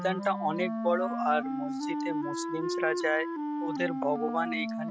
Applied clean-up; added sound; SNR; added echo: none; Wind instrument, woodwind instrument; 1 dB; none.